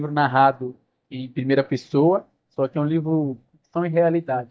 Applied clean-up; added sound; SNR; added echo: neural mask model DeepFilterNet 3.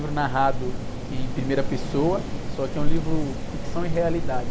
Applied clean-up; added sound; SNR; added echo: none; Rain; -3 dB; none.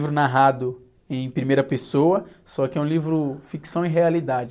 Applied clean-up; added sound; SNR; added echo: none; none; none; none.